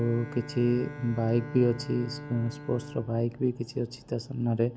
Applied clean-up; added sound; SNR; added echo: none; Bowed string instrument; 14 dB; none.